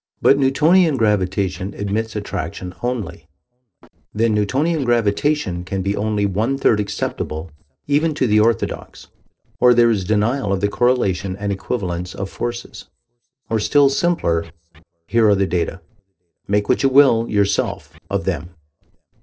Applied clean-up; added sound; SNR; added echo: neural separator model SepFormer DNS4.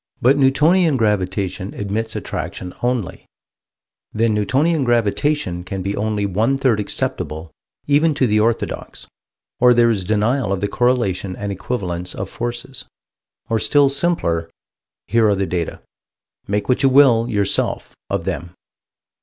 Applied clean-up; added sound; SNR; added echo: none; none; none; none.